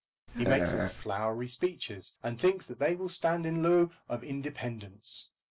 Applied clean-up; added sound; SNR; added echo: none; Burping, eructation; -1 dB; none.